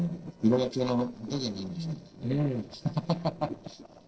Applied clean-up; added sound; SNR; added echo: neural separator model SepFormer DNS4.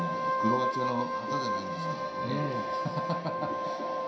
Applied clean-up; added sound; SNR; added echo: none; Wind instrument, woodwind instrument; -2 dB; reverberation time 0.5 s.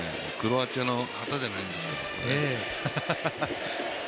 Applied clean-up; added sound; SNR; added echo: none; none; none; none.